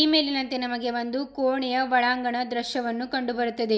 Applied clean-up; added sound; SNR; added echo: none; none; none; none.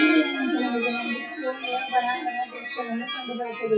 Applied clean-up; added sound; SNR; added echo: classical method WPE with log-MMSE.